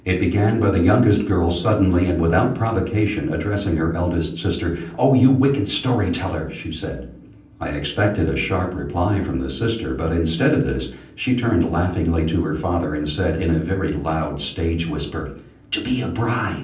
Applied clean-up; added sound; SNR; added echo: none; none; none; reverberation time 0.6 s.